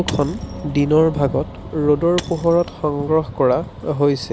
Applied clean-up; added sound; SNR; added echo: none; Shatter / Crushing + Gong; 14 dB; none.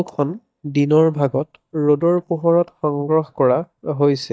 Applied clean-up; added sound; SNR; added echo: neural mask model DeepFilterNet 3.